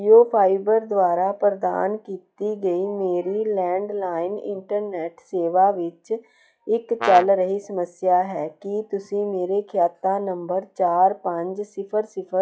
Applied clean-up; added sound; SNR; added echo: classical method log-MMSE.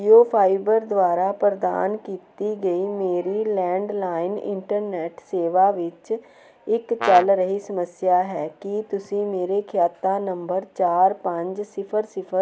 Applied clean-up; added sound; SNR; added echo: none; Brass instrument; 9 dB; none.